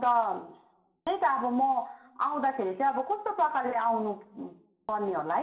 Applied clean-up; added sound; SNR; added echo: none; none; none; reverberation time 0.5 s.